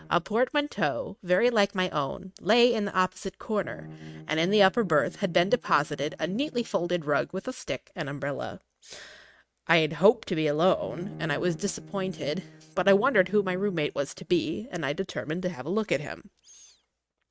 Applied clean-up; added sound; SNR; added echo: neural mask model RNNoise.